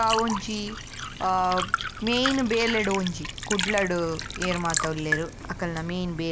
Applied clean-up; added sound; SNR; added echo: none; Liquid; 5 dB; none.